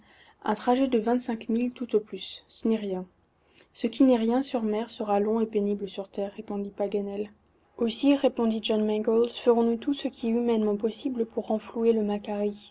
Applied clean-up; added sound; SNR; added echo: none; none; none; none.